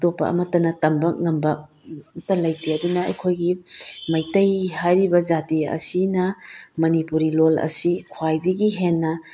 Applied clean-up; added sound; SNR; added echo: none; none; none; none.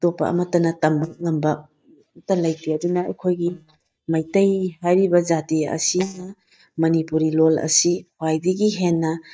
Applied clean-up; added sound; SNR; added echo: neural mask model DeepFilterNet 3.